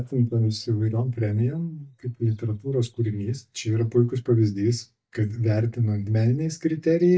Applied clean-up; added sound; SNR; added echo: neural mask model DeepFilterNet 3.